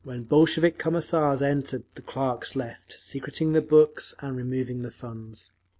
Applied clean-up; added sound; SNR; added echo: none; none; none; none.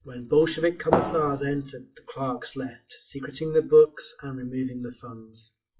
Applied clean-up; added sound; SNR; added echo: classical method WPE with log-MMSE.